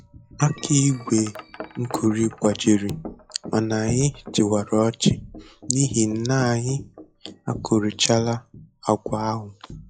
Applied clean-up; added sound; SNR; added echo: classical method log-MMSE.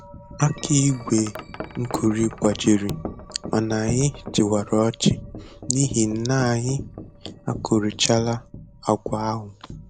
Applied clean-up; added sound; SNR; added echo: none; Wind chime; 13 dB; none.